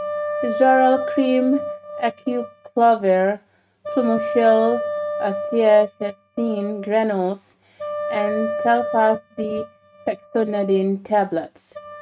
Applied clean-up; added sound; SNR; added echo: neural mask model RNNoise.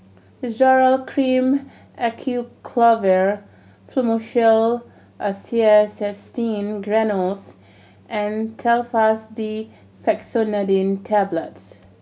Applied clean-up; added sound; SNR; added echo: none; none; none; none.